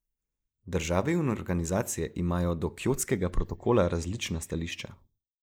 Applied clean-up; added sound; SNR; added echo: neural mask model Resemble Enhance denoiser.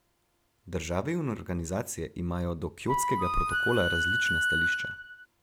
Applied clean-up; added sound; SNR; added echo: none; Wind instrument, woodwind instrument; -4 dB; none.